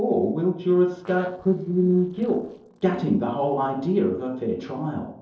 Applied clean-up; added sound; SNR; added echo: neural separator model SepFormer DNS4.